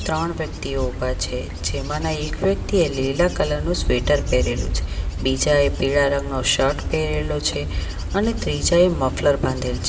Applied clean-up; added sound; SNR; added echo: none; Wind / Bird / Insect; 4 dB; reverberation time 2.3 s.